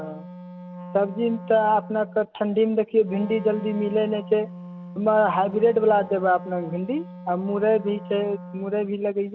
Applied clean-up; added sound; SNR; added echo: none; Wind instrument, woodwind instrument; 15 dB; none.